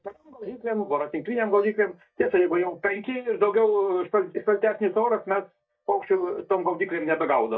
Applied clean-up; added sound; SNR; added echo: neural mask model DeepFilterNet 3.